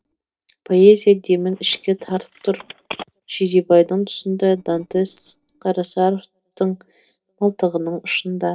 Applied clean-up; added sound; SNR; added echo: neural separator model SepFormer DNS4.